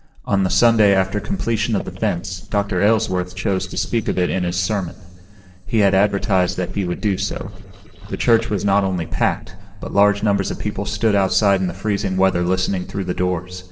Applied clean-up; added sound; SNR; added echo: neural separator model SepFormer DNS4.